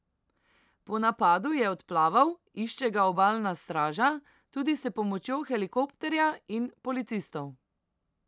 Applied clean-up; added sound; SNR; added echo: none; none; none; none.